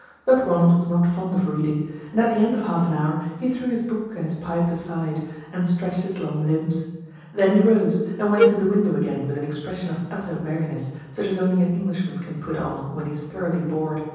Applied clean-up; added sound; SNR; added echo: none; Wind instrument, woodwind instrument; -3 dB; reverberation time 1.1 s.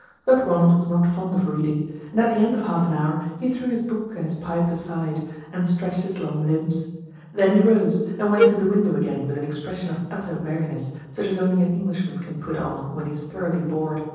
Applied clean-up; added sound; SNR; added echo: neural separator model SepFormer DNS4.